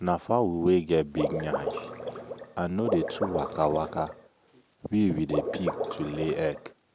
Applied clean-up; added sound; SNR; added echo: none; Water / Liquid; 4 dB; none.